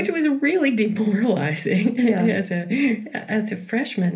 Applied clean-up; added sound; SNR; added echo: none; none; none; reverberation time 0.3 s.